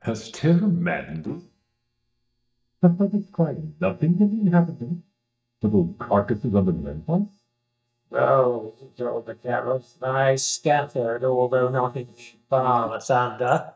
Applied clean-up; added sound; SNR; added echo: neural mask model DeepFilterNet 3.